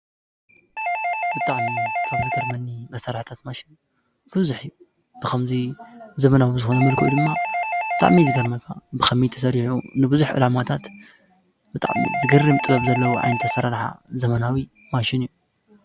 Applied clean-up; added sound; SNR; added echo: none; Doorbell; 4 dB; none.